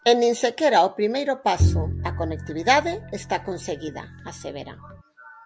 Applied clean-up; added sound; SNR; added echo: none; Bowed string instrument; 4 dB; none.